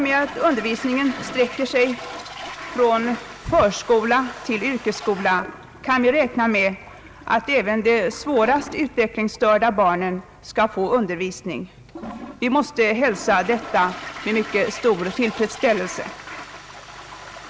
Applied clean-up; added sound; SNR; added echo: none; Toilet flush; 15 dB; none.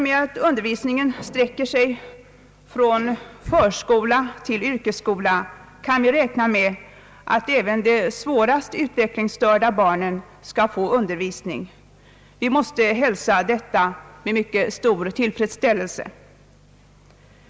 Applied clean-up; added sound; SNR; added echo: none; none; none; none.